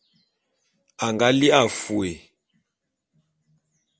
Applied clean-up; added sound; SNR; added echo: none; Keyboard (musical); 11 dB; none.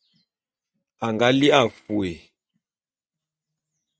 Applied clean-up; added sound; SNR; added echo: neural mask model RNNoise.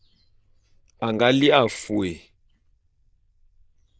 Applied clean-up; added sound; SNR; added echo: neural diffusion model UNIVERSE++.